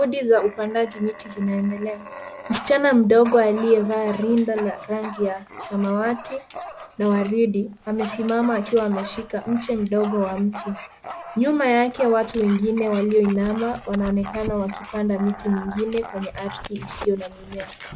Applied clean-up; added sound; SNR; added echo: none; Dog; 15 dB; none.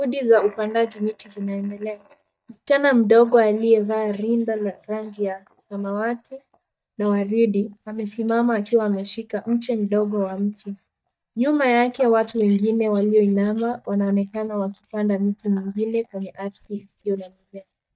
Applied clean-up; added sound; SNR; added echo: neural mask model DeepFilterNet 3.